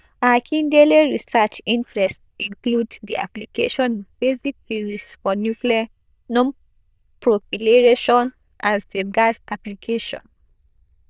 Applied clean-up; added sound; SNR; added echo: neural diffusion model UNIVERSE++.